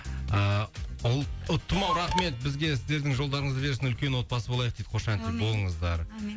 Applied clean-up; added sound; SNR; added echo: none; Clock; 10 dB; none.